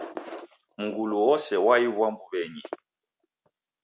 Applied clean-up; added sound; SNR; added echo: none; none; none; none.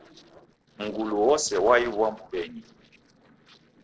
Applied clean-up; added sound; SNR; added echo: neural separator model SepFormer DNS4.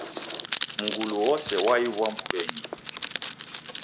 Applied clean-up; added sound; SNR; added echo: none; Crackle; 1 dB; none.